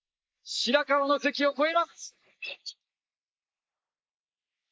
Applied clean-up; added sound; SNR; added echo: neural mask model Resemble Enhance denoiser.